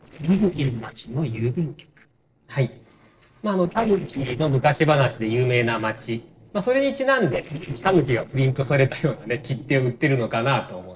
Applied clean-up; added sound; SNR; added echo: neural separator model SepFormer DNS4.